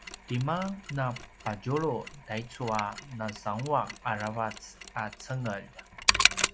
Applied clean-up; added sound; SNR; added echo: none; Mechanisms; 1 dB; none.